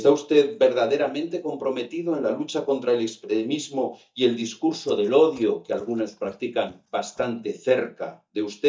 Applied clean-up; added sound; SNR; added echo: neural mask model DeepFilterNet 3.